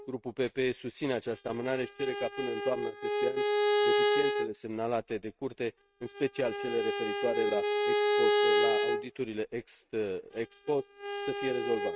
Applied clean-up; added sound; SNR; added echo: neural mask model RNNoise.